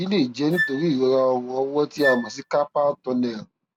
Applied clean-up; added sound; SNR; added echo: none; Wind instrument, woodwind instrument; 9 dB; none.